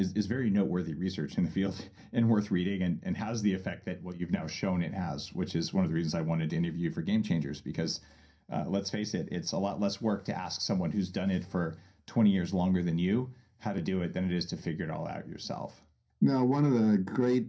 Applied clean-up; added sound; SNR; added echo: none; none; none; reverberation time 0.3 s.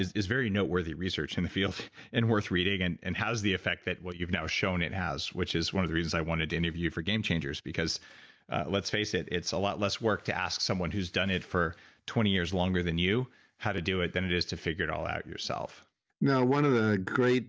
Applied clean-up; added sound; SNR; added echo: none; none; none; none.